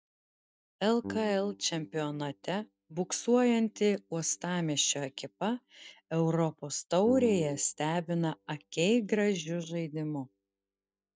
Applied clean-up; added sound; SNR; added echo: neural mask model DeepFilterNet 3.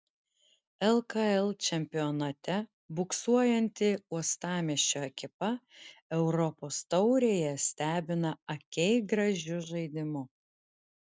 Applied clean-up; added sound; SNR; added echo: none; none; none; none.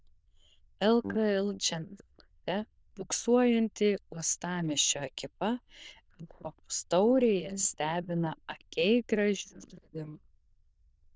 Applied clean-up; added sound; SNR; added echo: neural diffusion model UNIVERSE++.